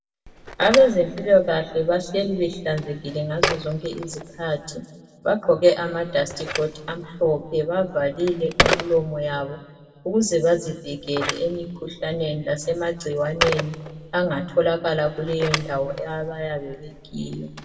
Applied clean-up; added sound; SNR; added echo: none; Telephone; 8 dB; reverberation time 1.3 s.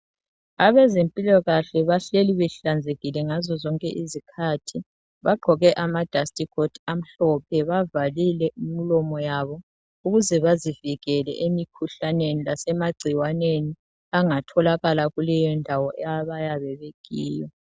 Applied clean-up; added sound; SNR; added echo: none; none; none; none.